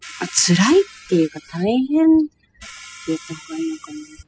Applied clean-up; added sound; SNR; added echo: classical method spectral subtraction.